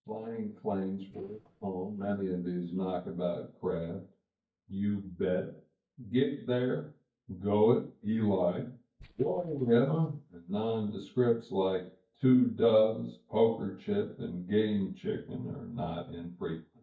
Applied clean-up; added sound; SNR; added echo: neural mask model DeepFilterNet 3.